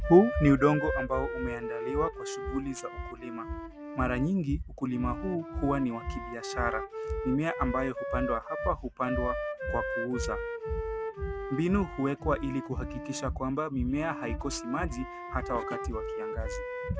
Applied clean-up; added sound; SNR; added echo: none; Wind instrument, woodwind instrument; 7 dB; none.